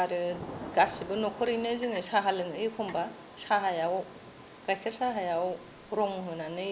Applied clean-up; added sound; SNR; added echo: none; Thunder / Rain; 17 dB; none.